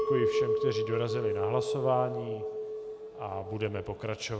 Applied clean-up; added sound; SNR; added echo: none; Chink, clink; -1 dB; none.